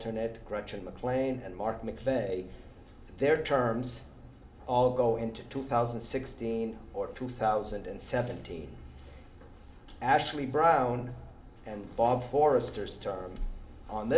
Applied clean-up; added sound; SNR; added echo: none; none; none; reverberation time 1.7 s.